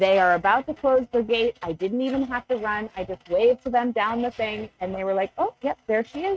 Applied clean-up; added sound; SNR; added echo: neural mask model RNNoise.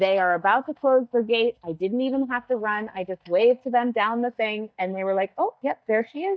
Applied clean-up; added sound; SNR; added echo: neural mask model DeepFilterNet 3.